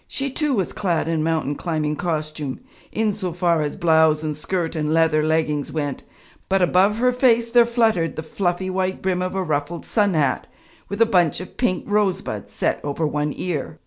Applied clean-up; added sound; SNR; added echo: none; none; none; none.